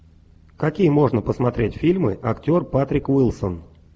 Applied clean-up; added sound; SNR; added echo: none; none; none; none.